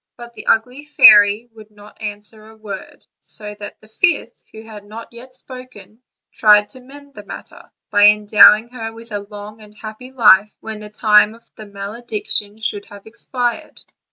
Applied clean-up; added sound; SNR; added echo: none; none; none; none.